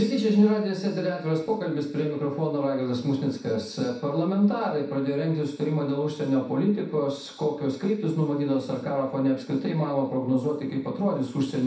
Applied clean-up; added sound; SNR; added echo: none; none; none; reverberation time 0.7 s.